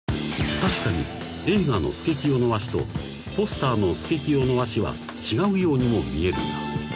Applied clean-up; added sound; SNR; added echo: none; none; none; none.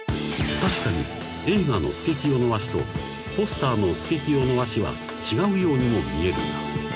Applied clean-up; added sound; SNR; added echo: none; Musical instrument; 13 dB; none.